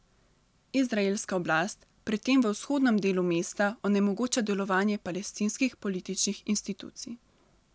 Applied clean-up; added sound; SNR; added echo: none; none; none; none.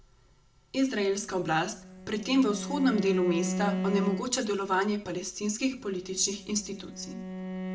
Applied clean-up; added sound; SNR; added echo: none; Bowed string instrument; 7 dB; reverberation time 0.3 s.